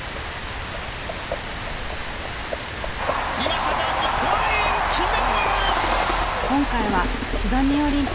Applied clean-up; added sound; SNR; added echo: none; Livestock, farm animals, working animals + Rain; 3 dB; none.